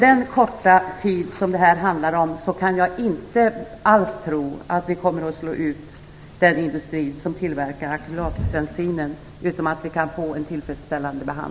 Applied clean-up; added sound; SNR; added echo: none; none; none; none.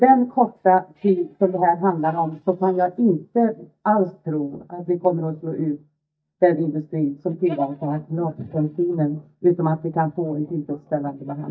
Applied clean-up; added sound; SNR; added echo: neural mask model DeepFilterNet 3.